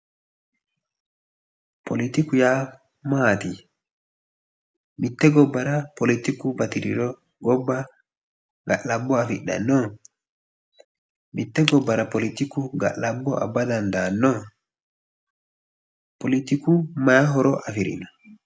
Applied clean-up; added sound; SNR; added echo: none; Shatter; 14 dB; none.